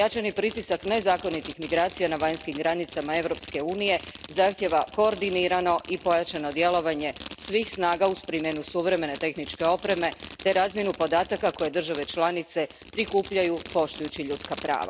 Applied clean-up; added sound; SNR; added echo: none; Fireworks; 12 dB; none.